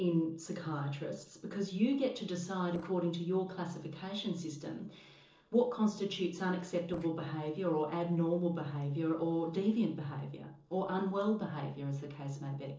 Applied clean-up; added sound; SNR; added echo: neural separator model SepFormer DNS4.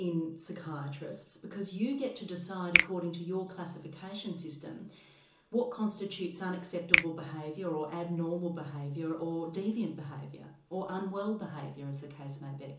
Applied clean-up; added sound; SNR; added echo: none; Finger snapping; -2 dB; reverberation time 0.7 s.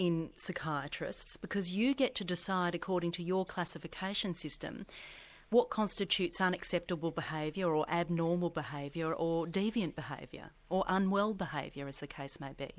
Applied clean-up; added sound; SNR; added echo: none; none; none; none.